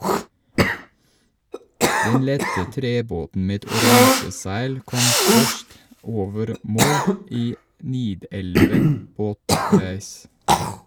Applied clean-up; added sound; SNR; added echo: none; Cough; -4 dB; none.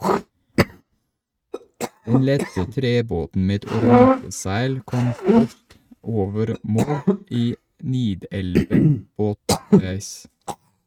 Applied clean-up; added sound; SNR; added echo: neural mask model RNNoise.